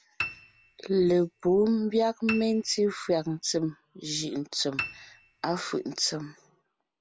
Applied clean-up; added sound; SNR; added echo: none; Piano; 12 dB; none.